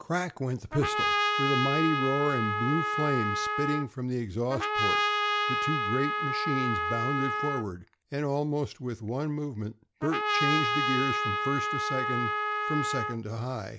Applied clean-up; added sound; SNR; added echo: none; Trumpet; -2 dB; none.